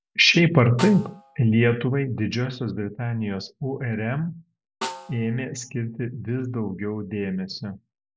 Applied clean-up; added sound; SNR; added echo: none; Snare drum; 17 dB; none.